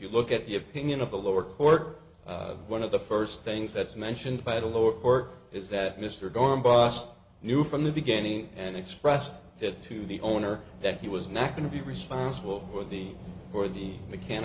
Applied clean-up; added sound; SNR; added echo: none; none; none; none.